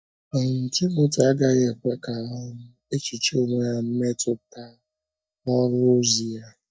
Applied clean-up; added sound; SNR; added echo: neural mask model DeepFilterNet 3.